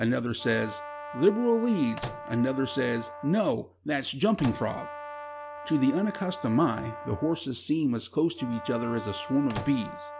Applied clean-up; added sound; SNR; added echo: none; Brass instrument + Microwave oven; 12 dB; none.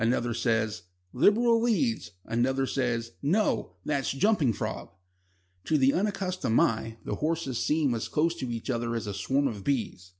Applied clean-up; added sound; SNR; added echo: none; none; none; none.